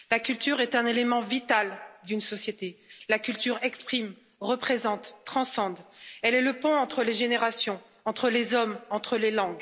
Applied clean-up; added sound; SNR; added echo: none; none; none; none.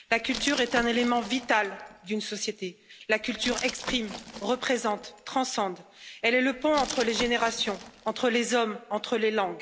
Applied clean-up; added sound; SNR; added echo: none; Glass; 13 dB; none.